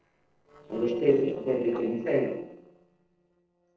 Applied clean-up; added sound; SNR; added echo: neural separator model SepFormer DNS4.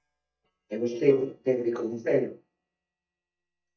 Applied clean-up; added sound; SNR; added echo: neural mask model DeepFilterNet 3.